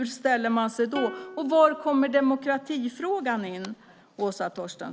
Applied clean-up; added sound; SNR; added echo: none; Plucked string instrument; 17 dB; none.